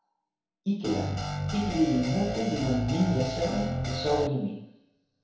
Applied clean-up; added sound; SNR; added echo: none; Guitar; 3 dB; reverberation time 2.0 s.